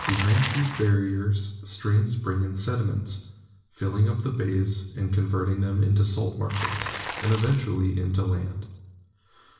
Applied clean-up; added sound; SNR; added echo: none; Bicycle; 14 dB; reverberation time 0.8 s.